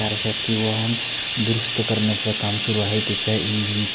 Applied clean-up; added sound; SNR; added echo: none; Bathtub (filling or washing); 2 dB; none.